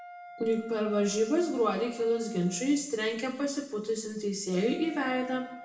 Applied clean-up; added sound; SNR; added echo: none; Wind instrument, woodwind instrument; 19 dB; reverberation time 0.8 s.